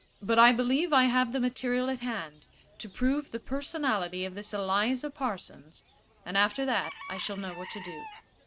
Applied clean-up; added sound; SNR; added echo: none; Bird / Chicken, rooster; 20 dB; none.